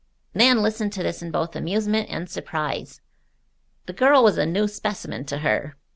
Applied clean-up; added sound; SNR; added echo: none; none; none; none.